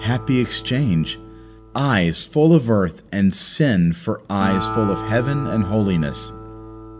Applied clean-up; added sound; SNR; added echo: none; Acoustic guitar; 12 dB; none.